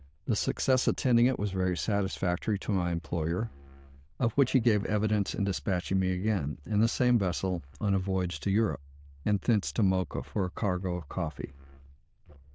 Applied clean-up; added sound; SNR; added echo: neural diffusion model UNIVERSE++.